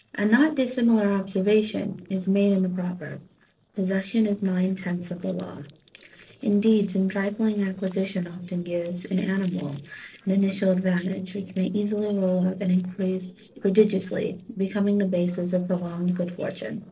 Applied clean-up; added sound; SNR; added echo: neural separator model SepFormer DNS4.